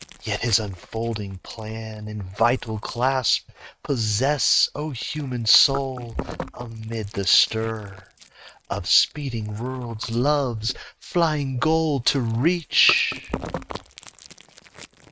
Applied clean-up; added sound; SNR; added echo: neural mask model RNNoise.